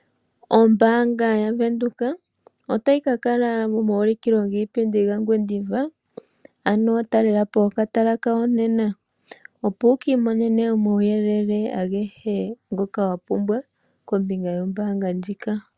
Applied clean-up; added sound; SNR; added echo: none; none; none; none.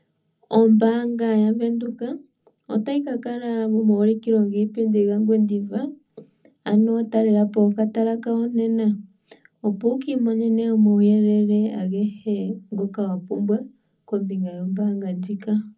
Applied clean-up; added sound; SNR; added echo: none; none; none; reverberation time 0.4 s.